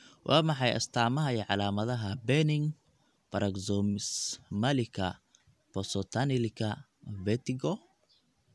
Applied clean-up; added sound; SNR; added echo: none; none; none; none.